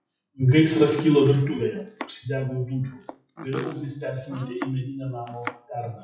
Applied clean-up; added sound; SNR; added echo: classical method WPE with log-MMSE.